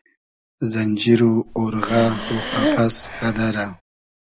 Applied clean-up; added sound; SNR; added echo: none; Breathing; 6 dB; none.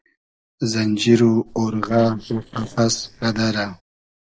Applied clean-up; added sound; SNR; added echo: neural separator model SepFormer DNS4.